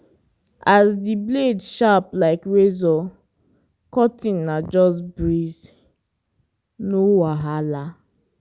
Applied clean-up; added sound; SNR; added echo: none; none; none; none.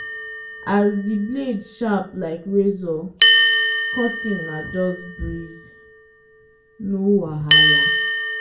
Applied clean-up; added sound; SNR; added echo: none; Bell; -2 dB; reverberation time 0.3 s.